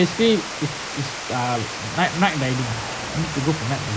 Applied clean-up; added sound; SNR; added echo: none; Water; 6 dB; none.